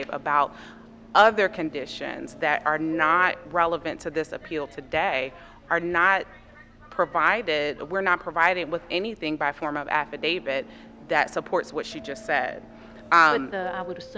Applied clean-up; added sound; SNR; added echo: none; Subway, metro, underground; 19 dB; none.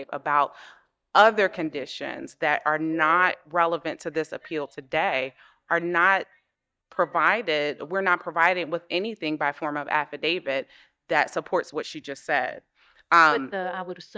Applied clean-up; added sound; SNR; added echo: neural mask model DeepFilterNet 3.